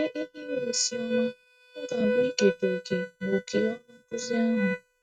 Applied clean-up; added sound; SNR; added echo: neural mask model RNNoise.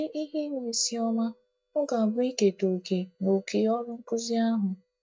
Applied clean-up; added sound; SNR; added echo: neural mask model DeepFilterNet 3.